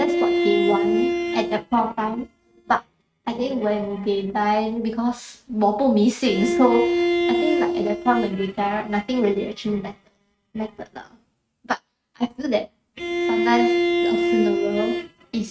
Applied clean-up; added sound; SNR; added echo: neural mask model RNNoise.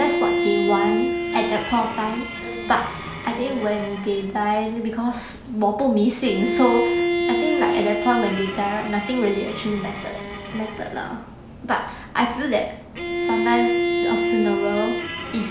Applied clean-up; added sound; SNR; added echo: none; Bowed string instrument; 2 dB; none.